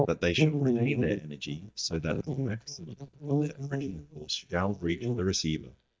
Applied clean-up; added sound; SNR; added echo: neural mask model DeepFilterNet 3.